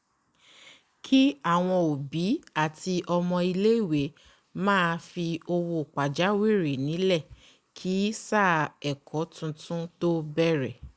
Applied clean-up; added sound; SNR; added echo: none; none; none; none.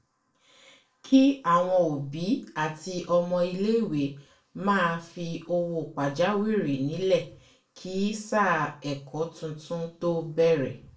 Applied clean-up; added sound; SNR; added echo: none; none; none; reverberation time 0.3 s.